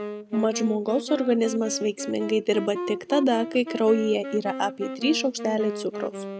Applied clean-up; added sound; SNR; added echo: none; Wind instrument, woodwind instrument; 9 dB; none.